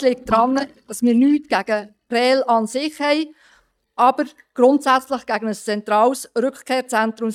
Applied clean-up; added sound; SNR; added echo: neural mask model DeepFilterNet 3.